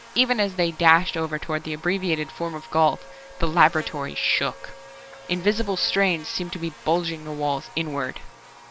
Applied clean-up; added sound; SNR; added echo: none; Buzz + Organ; 20 dB; none.